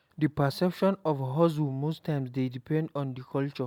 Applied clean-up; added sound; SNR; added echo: none; none; none; none.